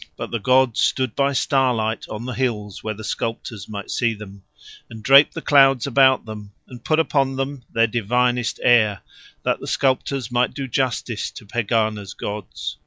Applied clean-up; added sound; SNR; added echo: none; none; none; none.